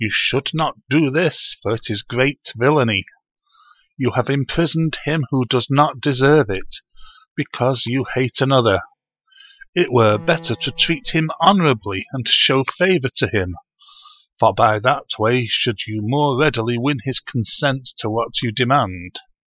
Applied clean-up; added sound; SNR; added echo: classical method spectral subtraction.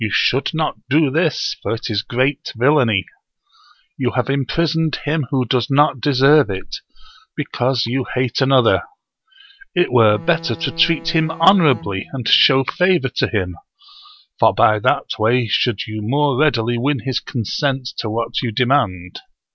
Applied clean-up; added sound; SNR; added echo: none; Bowed string instrument; 18 dB; none.